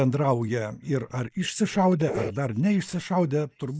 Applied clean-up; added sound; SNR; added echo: neural mask model Resemble Enhance denoiser.